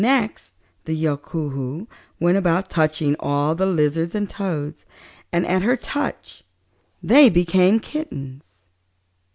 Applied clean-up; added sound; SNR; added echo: none; none; none; none.